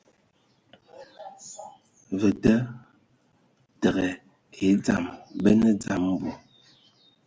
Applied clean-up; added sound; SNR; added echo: none; none; none; none.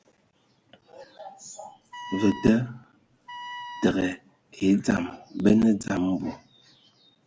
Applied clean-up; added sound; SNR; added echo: none; Wind instrument, woodwind instrument; 14 dB; none.